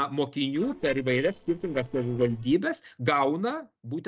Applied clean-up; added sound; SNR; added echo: neural separator model SepFormer DNS4.